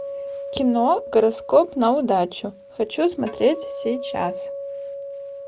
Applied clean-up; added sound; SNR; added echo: none; Acoustic guitar; 11 dB; none.